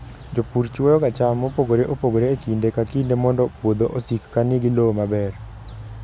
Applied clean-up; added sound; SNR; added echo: none; none; none; none.